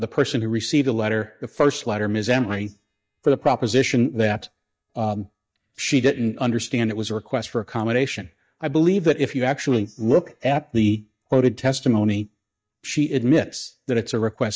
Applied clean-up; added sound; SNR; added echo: neural mask model DeepFilterNet 3.